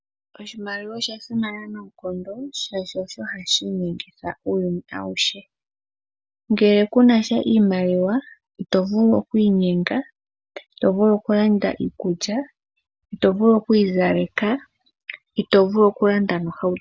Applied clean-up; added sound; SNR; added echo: none; none; none; none.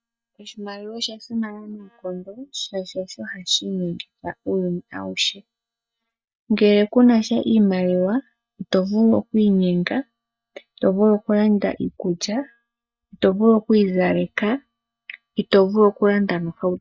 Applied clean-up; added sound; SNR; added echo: neural mask model DeepFilterNet 3.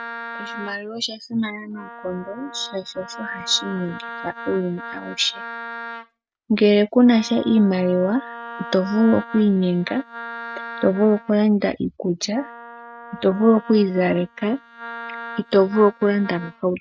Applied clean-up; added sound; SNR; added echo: neural mask model RNNoise.